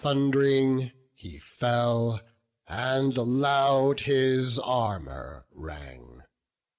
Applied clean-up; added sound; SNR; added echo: none; none; none; none.